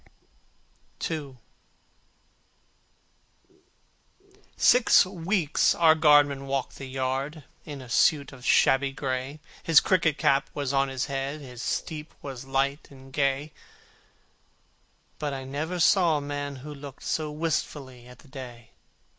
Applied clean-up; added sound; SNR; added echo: none; none; none; none.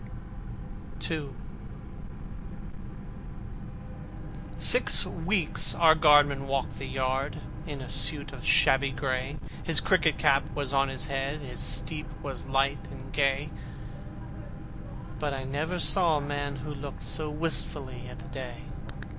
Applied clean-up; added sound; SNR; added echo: none; Boat, Water vehicle; 6 dB; none.